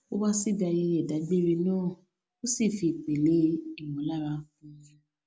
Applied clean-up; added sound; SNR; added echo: none; none; none; none.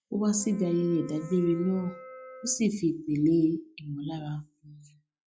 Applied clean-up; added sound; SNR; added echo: classical method log-MMSE.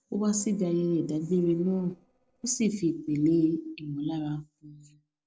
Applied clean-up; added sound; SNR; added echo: neural separator model SepFormer DNS4.